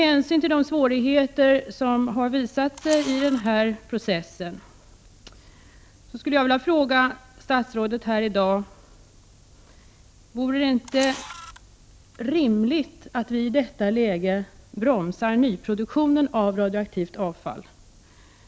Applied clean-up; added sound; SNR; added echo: none; Camera; 17 dB; none.